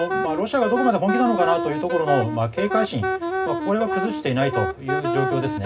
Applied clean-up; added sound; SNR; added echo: none; Wind instrument, woodwind instrument; 3 dB; reverberation time 0.4 s.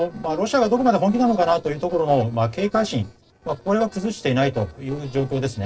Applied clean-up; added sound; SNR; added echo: neural separator model SepFormer DNS4.